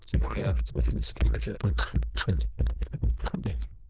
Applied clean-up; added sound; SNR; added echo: neural diffusion model UNIVERSE++.